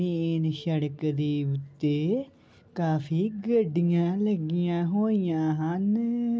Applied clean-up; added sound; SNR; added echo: none; none; none; none.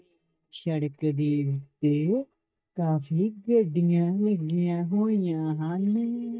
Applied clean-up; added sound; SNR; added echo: neural mask model DeepFilterNet 3.